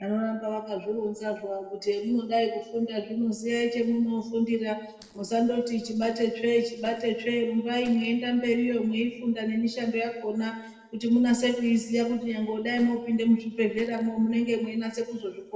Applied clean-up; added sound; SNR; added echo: neural separator model SepFormer DNS4.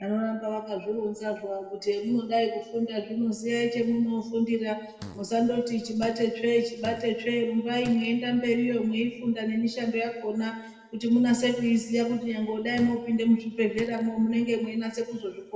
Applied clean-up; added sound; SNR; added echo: none; Fart; 20 dB; reverberation time 1.1 s.